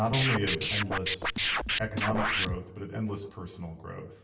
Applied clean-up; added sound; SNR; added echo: none; Scratching (performance technique); -3 dB; reverberation time 0.8 s.